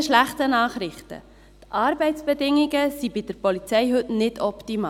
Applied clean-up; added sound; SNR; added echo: none; none; none; none.